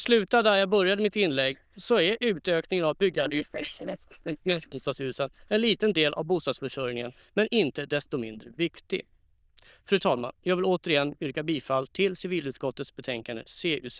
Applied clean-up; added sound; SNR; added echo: neural diffusion model UNIVERSE++.